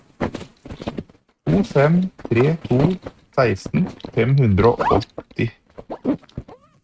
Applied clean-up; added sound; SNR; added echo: neural mask model RNNoise.